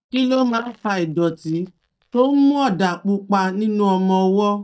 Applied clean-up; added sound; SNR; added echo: neural mask model DeepFilterNet 3.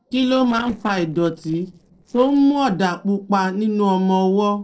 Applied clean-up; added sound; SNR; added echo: neural separator model SepFormer DNS4.